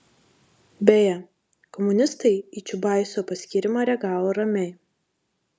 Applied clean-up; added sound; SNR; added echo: none; none; none; none.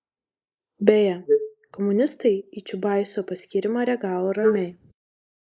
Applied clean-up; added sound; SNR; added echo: neural mask model Resemble Enhance denoiser.